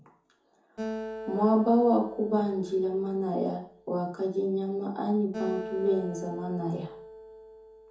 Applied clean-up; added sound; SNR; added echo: none; Acoustic guitar; 12 dB; reverberation time 0.6 s.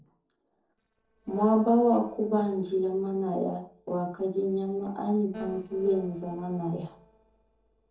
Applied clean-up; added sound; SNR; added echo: neural separator model SepFormer DNS4.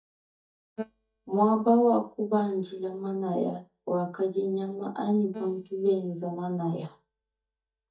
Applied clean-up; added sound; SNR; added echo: neural mask model DeepFilterNet 3.